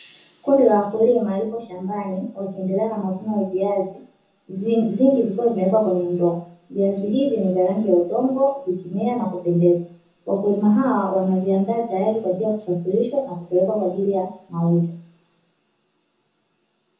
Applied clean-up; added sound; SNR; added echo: none; none; none; reverberation time 0.5 s.